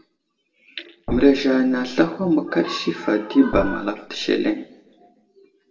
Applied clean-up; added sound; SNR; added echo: none; Thump, thud; 11 dB; reverberation time 0.6 s.